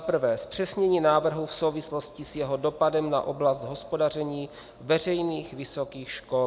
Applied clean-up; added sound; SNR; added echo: none; none; none; none.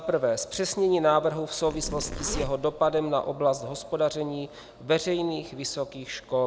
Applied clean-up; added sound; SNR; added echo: none; Zipper (clothing); 9 dB; none.